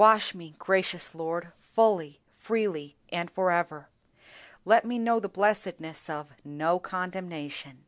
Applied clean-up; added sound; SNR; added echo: none; none; none; none.